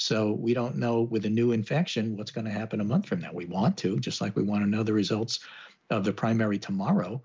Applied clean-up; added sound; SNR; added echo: none; none; none; none.